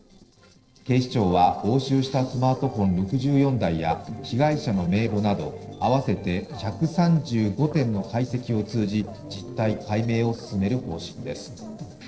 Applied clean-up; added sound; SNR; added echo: neural separator model SepFormer DNS4.